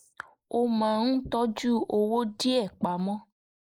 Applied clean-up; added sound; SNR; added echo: neural mask model Resemble Enhance denoiser.